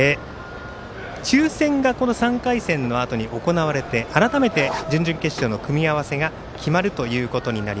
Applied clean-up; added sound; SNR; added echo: none; Zipper (clothing); 9 dB; none.